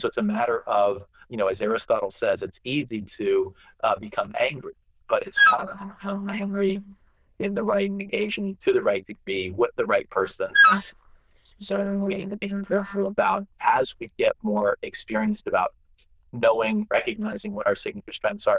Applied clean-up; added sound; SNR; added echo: neural diffusion model UNIVERSE++.